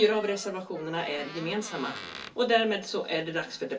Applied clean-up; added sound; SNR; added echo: none; Door; 16 dB; reverberation time 0.2 s.